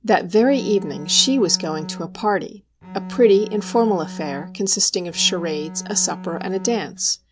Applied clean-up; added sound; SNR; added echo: none; Bowed string instrument; 14 dB; none.